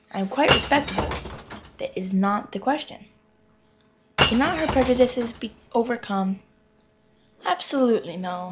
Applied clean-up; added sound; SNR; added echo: none; Shatter / Crushing; 4 dB; none.